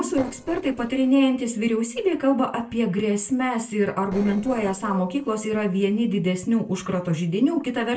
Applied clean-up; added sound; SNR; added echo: neural separator model SepFormer DNS4.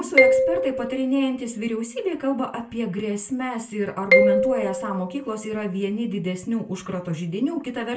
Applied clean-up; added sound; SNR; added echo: none; Marimba, xylophone; -1 dB; reverberation time 0.3 s.